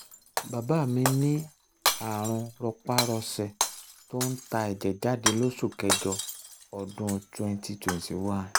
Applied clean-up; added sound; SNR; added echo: none; Shatter; 4 dB; none.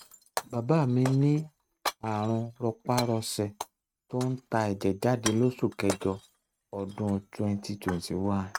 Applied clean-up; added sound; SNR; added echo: neural mask model RNNoise.